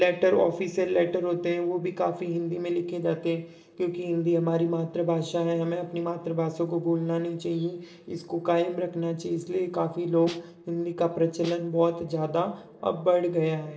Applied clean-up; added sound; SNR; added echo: neural separator model SepFormer DNS4.